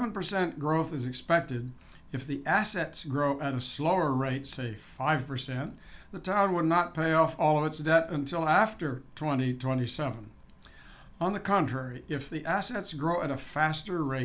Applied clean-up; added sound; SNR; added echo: none; none; none; none.